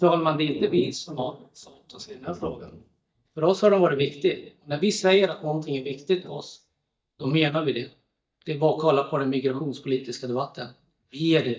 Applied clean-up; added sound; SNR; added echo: neural mask model DeepFilterNet 3.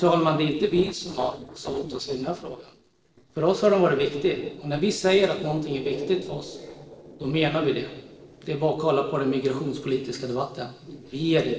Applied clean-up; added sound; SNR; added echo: neural separator model SepFormer DNS4.